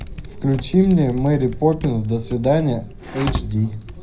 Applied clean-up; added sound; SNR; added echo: none; Typing; 11 dB; reverberation time 0.5 s.